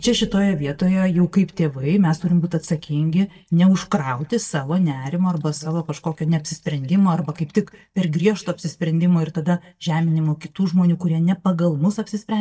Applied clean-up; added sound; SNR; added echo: neural mask model DeepFilterNet 3.